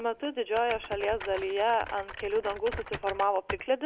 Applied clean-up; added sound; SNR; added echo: none; Typing; 11 dB; none.